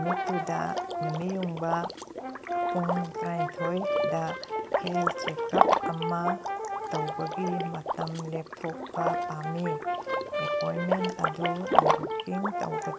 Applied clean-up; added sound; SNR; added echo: none; Brass instrument + Liquid; -4 dB; none.